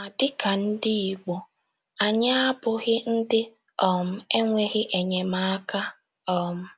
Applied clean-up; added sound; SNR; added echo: none; none; none; none.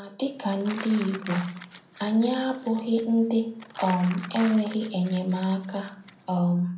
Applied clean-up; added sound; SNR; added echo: none; Crumpling, crinkling; 17 dB; reverberation time 0.6 s.